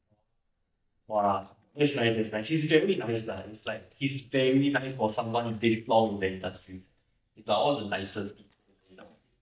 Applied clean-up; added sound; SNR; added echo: neural mask model DeepFilterNet 3.